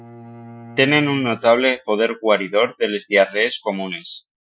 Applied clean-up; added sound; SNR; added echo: classical method Wiener filter.